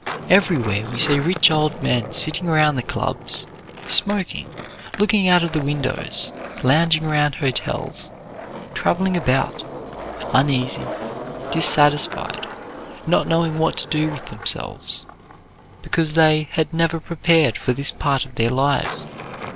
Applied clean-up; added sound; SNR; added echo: none; Skateboard; 13 dB; none.